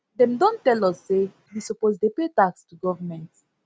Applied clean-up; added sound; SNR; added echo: none; none; none; none.